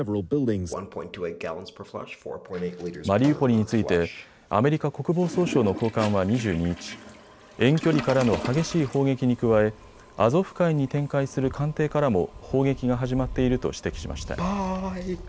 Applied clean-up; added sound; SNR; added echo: none; Toilet flush; 11 dB; none.